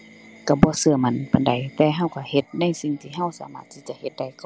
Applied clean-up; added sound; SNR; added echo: none; none; none; none.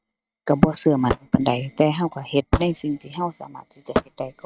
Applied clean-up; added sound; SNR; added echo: neural mask model RNNoise.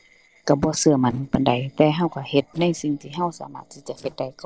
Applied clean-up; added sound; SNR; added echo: neural separator model SepFormer DNS4.